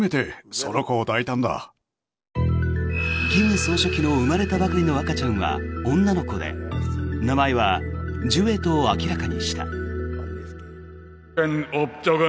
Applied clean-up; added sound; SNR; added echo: none; none; none; none.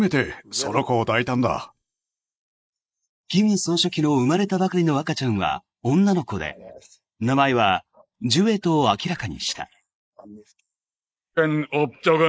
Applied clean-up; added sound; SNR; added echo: neural mask model Resemble Enhance denoiser.